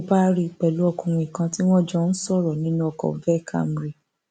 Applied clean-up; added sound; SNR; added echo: none; none; none; none.